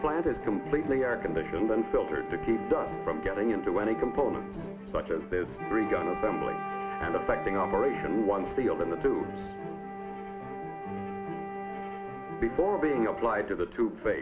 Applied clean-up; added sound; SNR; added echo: none; Wind instrument, woodwind instrument; 9 dB; none.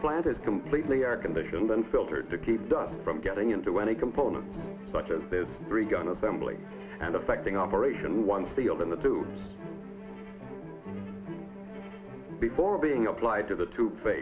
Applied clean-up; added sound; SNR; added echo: none; none; none; none.